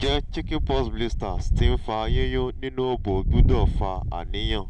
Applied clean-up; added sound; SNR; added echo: none; Wind; -4 dB; none.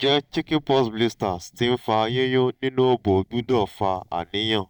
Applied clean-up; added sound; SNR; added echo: neural mask model DeepFilterNet 3.